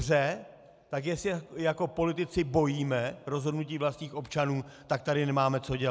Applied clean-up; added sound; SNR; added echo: none; none; none; none.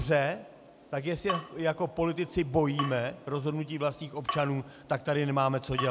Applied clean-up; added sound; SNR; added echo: none; Drip / Water tap, faucet; 11 dB; none.